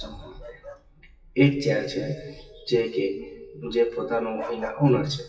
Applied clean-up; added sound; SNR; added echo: classical method WPE with log-MMSE.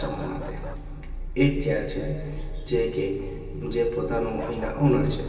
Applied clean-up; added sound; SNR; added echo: none; Bark; 20 dB; reverberation time 2.5 s.